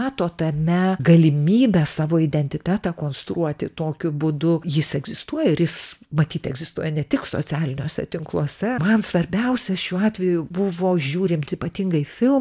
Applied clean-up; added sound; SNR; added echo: none; none; none; none.